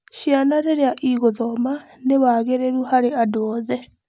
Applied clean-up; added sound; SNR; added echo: none; none; none; none.